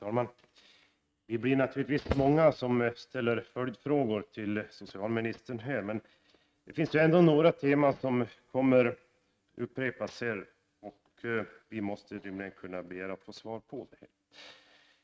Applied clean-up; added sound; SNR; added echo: neural mask model RNNoise.